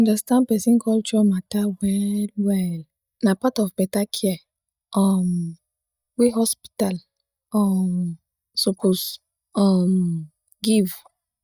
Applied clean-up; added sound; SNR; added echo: neural mask model DeepFilterNet 3.